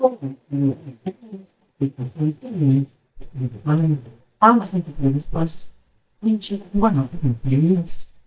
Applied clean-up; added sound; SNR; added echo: neural mask model DeepFilterNet 3.